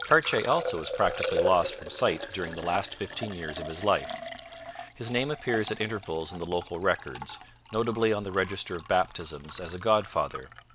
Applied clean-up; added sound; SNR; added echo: none; Liquid; 8 dB; none.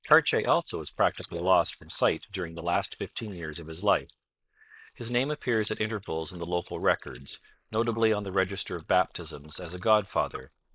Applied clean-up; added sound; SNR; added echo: neural mask model Resemble Enhance denoiser.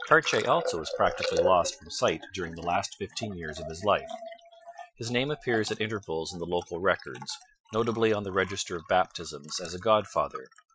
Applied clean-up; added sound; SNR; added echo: classical method Wiener filter.